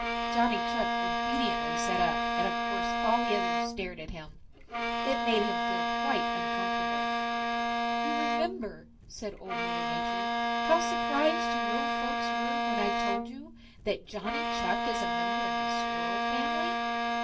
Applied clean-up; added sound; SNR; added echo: none; Bowed string instrument; -5 dB; reverberation time 0.1 s.